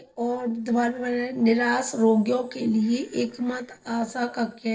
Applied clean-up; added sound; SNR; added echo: neural separator model SepFormer DNS4.